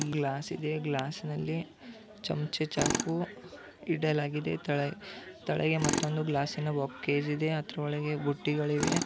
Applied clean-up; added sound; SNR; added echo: none; Tools; 8 dB; none.